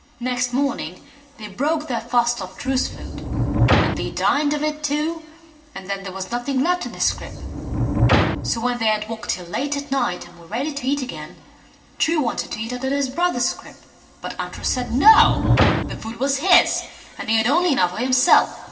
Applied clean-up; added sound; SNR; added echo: none; Sliding door; 0 dB; reverberation time 2.4 s.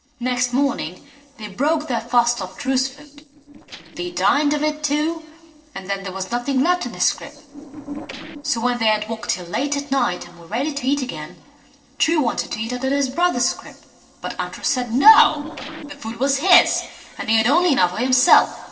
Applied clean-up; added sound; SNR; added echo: neural separator model SepFormer DNS4.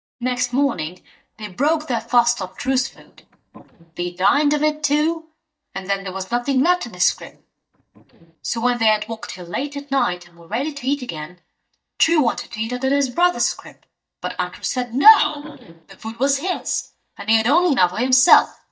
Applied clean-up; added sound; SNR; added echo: neural mask model DeepFilterNet 3.